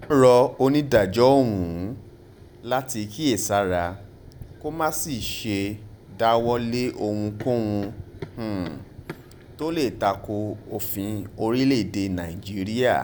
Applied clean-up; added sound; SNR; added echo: none; Run; 19 dB; none.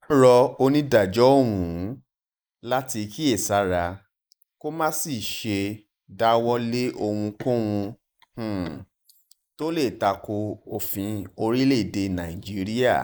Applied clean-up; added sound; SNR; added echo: neural mask model Resemble Enhance denoiser.